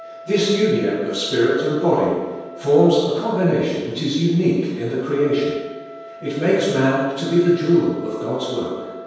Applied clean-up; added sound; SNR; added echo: none; Trumpet; 19 dB; reverberation time 1.2 s.